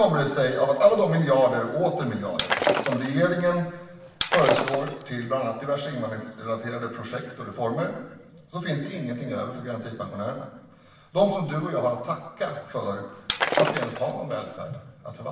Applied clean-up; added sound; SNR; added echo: none; Shatter; 0 dB; reverberation time 1.0 s.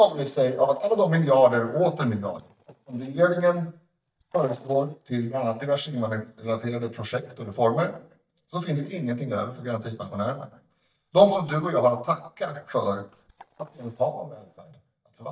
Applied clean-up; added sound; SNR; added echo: neural mask model DeepFilterNet 3.